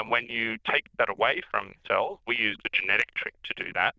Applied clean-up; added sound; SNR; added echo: neural diffusion model UNIVERSE++.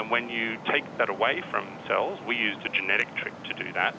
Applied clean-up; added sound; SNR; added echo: none; Traffic noise, roadway noise; 13 dB; none.